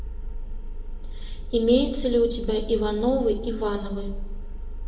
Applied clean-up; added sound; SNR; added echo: none; none; none; reverberation time 0.7 s.